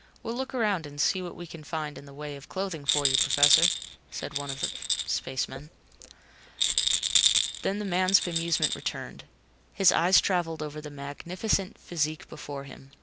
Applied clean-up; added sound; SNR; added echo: none; Rattle; -3 dB; none.